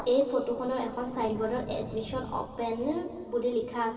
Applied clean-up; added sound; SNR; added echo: none; Thunder; 14 dB; reverberation time 2.4 s.